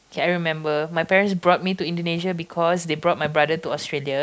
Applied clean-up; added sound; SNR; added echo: none; none; none; none.